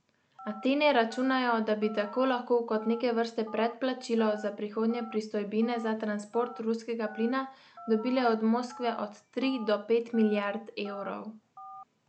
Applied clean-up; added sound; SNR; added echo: none; Telephone; 19 dB; none.